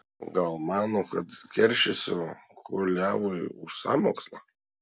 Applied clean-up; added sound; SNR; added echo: none; none; none; none.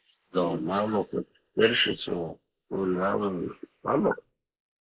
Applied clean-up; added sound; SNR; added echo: neural mask model Resemble Enhance denoiser.